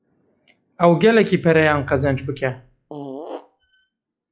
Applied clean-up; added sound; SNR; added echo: classical method log-MMSE.